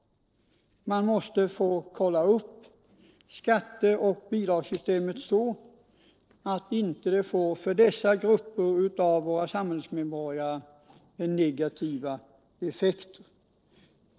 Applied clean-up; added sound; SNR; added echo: neural separator model SepFormer DNS4.